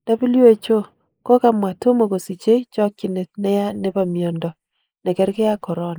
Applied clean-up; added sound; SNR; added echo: neural mask model Resemble Enhance denoiser.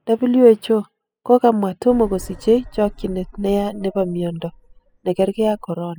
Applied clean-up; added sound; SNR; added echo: classical method spectral subtraction.